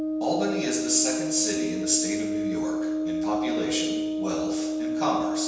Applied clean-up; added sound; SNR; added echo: none; Brass instrument; -1 dB; reverberation time 1.2 s.